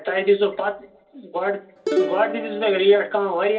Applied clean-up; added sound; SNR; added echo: none; Plucked string instrument; 5 dB; reverberation time 0.3 s.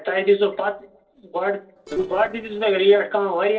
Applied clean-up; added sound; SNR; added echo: neural separator model SepFormer DNS4.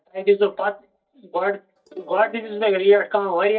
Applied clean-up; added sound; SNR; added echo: neural mask model DeepFilterNet 3.